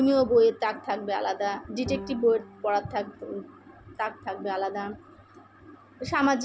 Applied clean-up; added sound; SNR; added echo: none; Bowed string instrument; 17 dB; none.